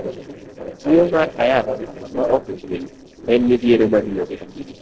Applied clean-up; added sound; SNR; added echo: neural separator model SepFormer DNS4.